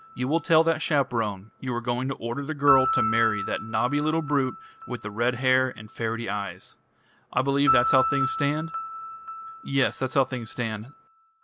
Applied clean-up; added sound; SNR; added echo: none; Piano; 5 dB; none.